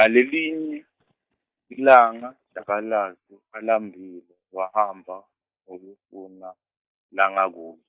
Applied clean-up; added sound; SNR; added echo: neural mask model DeepFilterNet 3.